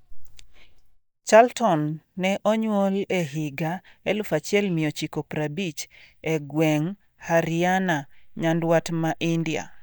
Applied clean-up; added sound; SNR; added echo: neural mask model DeepFilterNet 3.